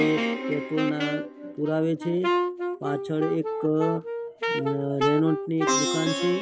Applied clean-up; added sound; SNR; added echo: none; Plucked string instrument + Wind instrument, woodwind instrument; 1 dB; none.